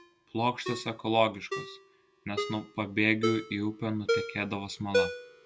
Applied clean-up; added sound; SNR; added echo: none; Ringtone; 4 dB; none.